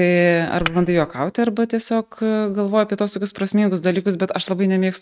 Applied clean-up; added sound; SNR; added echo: neural mask model RNNoise.